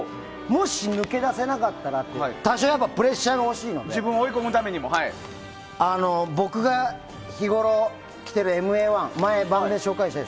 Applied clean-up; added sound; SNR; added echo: none; Bowed string instrument; 20 dB; none.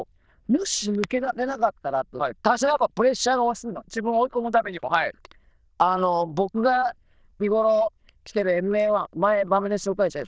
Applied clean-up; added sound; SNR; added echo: neural diffusion model UNIVERSE++.